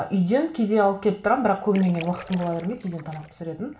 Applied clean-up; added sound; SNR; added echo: none; Splash, splatter; 18 dB; reverberation time 0.2 s.